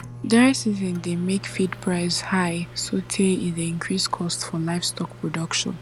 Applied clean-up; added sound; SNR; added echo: none; Microwave oven; 16 dB; none.